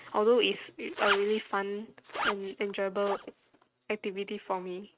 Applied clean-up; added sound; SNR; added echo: neural mask model RNNoise.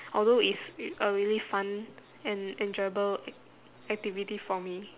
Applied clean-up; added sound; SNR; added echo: none; none; none; none.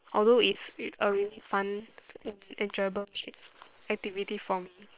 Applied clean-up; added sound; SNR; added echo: neural separator model SepFormer WHAM!.